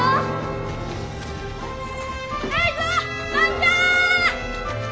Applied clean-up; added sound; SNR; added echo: none; Church bell + Strum; 8 dB; none.